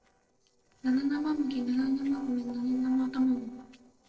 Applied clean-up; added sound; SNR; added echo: neural separator model SepFormer DNS4.